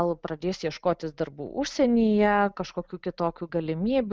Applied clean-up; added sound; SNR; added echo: none; none; none; none.